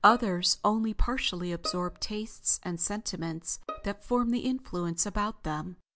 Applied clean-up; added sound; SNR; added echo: none; Bowed string instrument; 18 dB; none.